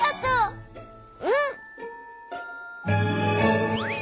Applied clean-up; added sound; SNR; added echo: none; none; none; none.